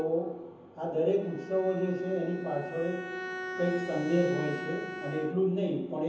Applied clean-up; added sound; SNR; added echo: none; Bowed string instrument; 11 dB; reverberation time 0.7 s.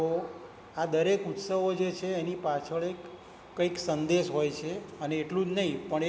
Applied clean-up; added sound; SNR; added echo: none; none; none; none.